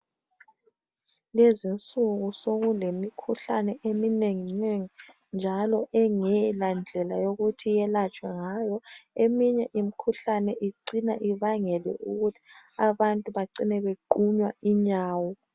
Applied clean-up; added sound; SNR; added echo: none; none; none; none.